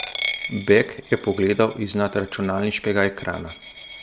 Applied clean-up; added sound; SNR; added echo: none; Coin (dropping); 12 dB; none.